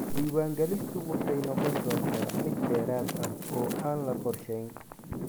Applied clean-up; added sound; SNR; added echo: none; Wind; 1 dB; none.